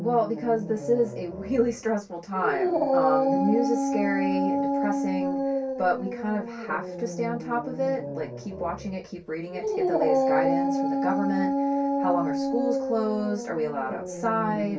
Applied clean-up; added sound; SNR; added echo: none; Dog; -1 dB; reverberation time 0.2 s.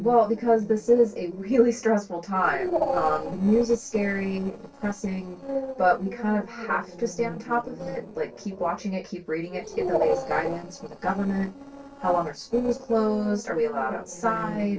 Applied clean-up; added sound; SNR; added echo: neural separator model SepFormer DNS4.